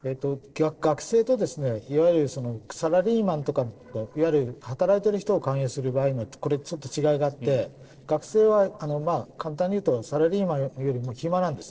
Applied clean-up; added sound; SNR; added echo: neural separator model SepFormer DNS4.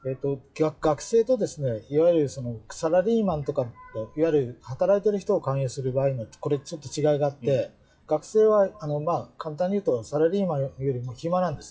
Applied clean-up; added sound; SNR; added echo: classical method WPE with log-MMSE.